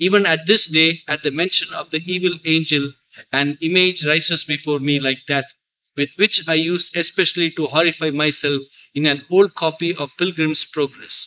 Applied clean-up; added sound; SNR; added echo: neural mask model Resemble Enhance denoiser.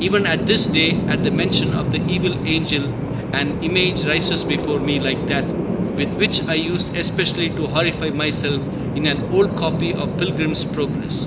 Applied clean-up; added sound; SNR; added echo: none; Bird vocalization, bird call, bird song; 0 dB; none.